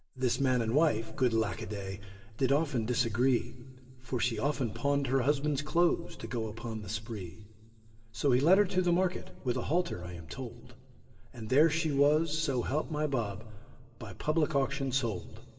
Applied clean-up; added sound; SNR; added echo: none; none; none; reverberation time 1.7 s.